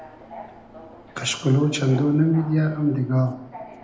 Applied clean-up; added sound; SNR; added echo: none; Subway, metro, underground; 19 dB; reverberation time 0.8 s.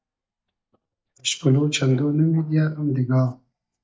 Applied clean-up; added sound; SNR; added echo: neural mask model DeepFilterNet 3.